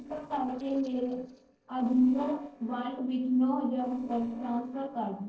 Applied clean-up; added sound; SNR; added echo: neural separator model SepFormer DNS4.